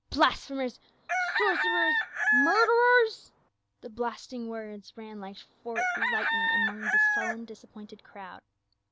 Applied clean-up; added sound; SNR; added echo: none; Chicken, rooster; -2 dB; none.